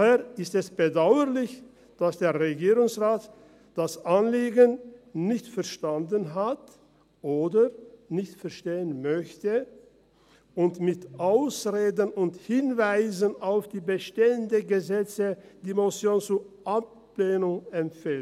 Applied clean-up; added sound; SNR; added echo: none; none; none; none.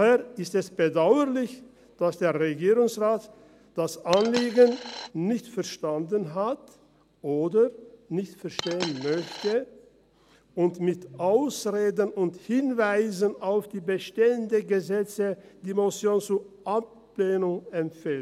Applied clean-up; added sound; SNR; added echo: none; Coin (dropping); 10 dB; none.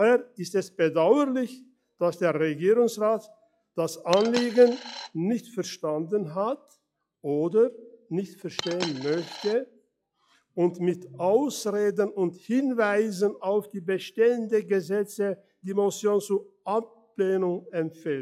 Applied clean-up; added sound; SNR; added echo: classical method log-MMSE.